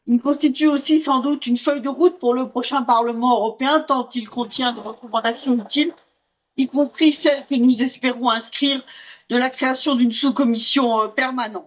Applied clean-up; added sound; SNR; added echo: neural mask model DeepFilterNet 3.